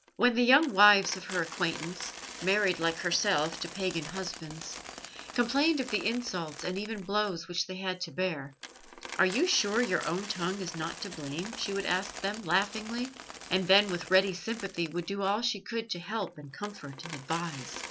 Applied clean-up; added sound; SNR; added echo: none; Coin (dropping); 14 dB; none.